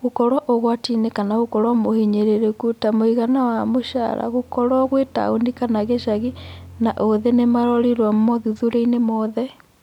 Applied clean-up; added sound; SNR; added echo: none; none; none; none.